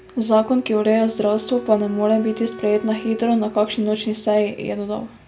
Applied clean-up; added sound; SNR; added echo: none; Wind instrument, woodwind instrument; 19 dB; none.